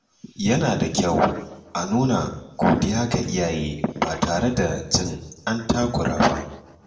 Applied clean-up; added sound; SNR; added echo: none; none; none; reverberation time 0.6 s.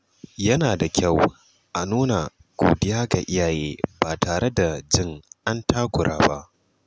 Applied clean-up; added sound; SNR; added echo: none; none; none; none.